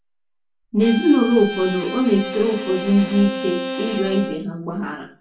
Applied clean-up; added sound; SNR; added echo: none; Bowed string instrument; 9 dB; reverberation time 0.3 s.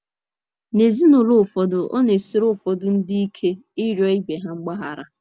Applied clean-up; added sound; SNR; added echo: none; none; none; none.